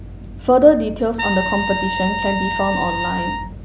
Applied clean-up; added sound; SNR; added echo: none; Trumpet; 6 dB; none.